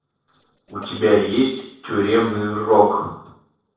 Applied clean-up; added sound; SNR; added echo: neural separator model SepFormer DNS4.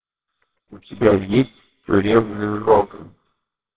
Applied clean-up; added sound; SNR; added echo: neural separator model SepFormer WHAMR!.